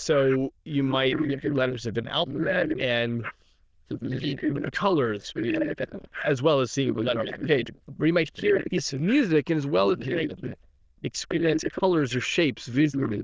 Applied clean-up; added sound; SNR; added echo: neural diffusion model UNIVERSE++.